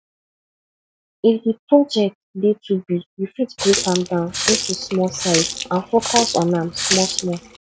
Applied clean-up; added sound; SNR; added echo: none; Water tap, faucet; 3 dB; none.